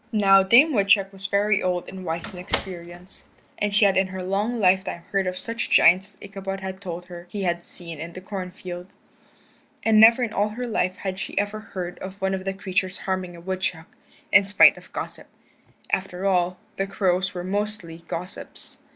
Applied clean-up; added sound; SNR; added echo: none; Slam; 9 dB; none.